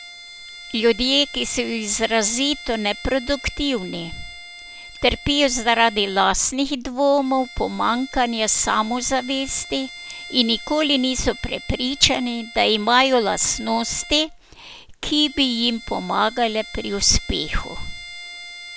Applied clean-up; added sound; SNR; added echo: none; Bowed string instrument; 16 dB; none.